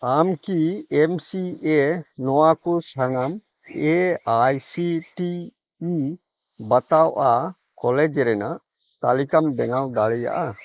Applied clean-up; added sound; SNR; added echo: neural mask model Resemble Enhance denoiser.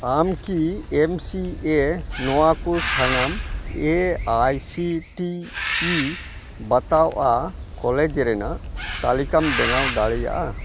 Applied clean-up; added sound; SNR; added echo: none; Bird; 7 dB; none.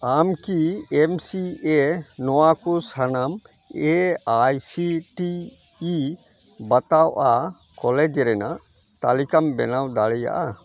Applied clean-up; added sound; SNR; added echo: none; none; none; none.